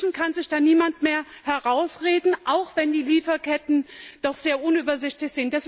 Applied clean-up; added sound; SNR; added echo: none; none; none; none.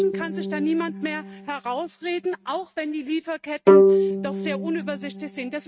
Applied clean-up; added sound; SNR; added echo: neural mask model RNNoise.